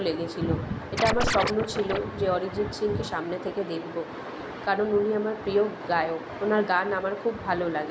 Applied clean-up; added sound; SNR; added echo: none; Scratching (performance technique); 1 dB; none.